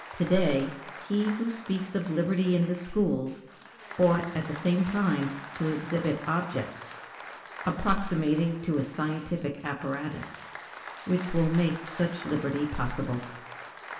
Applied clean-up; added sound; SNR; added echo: none; Applause; 15 dB; reverberation time 0.8 s.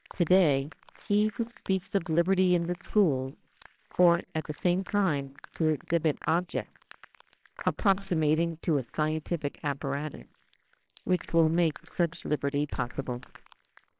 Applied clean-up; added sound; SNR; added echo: neural separator model SepFormer WHAMR!.